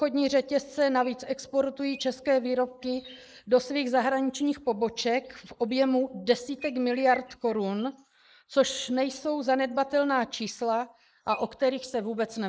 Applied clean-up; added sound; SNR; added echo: neural mask model Resemble Enhance denoiser.